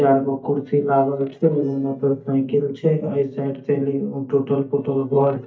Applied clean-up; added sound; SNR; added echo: neural mask model DeepFilterNet 3.